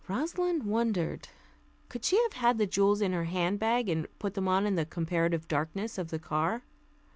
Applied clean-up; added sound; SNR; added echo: none; none; none; none.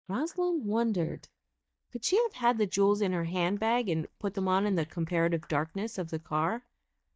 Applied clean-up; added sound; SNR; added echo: neural mask model DeepFilterNet 3.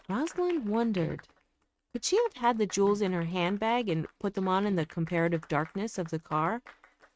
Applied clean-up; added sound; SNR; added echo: neural mask model RNNoise.